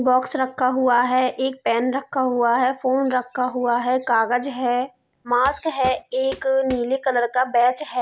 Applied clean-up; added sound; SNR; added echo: none; Walk, footsteps; 17 dB; none.